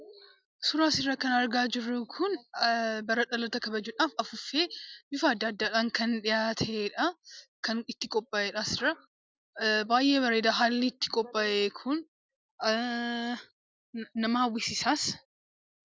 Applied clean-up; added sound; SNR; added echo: none; none; none; none.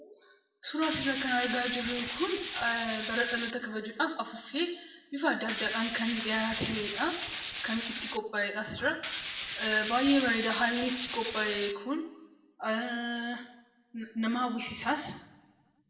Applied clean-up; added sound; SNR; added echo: none; Tools; -2 dB; reverberation time 0.9 s.